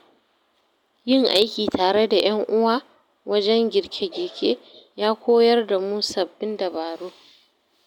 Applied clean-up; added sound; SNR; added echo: none; none; none; none.